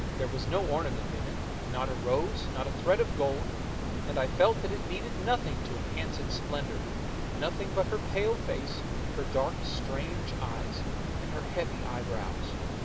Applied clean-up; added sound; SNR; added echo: none; Water; -1 dB; none.